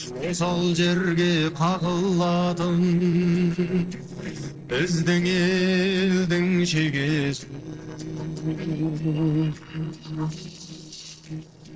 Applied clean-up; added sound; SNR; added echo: neural separator model SepFormer DNS4.